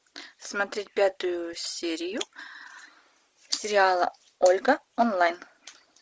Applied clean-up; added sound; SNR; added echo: none; none; none; none.